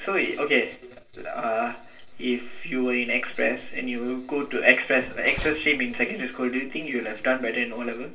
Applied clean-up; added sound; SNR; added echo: none; Slam; 12 dB; reverberation time 0.2 s.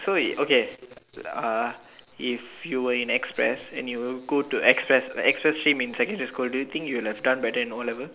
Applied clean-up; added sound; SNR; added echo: none; none; none; none.